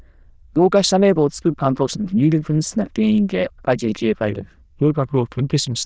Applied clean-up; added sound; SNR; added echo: neural diffusion model UNIVERSE++.